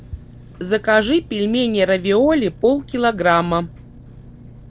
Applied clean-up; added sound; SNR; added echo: none; Engine; 20 dB; none.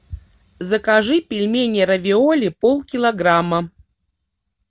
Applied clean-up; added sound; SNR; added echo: none; none; none; none.